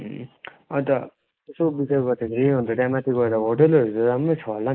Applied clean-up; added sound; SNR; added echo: neural mask model Resemble Enhance denoiser.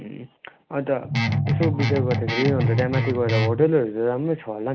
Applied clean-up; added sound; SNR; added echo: none; Guitar; -2 dB; none.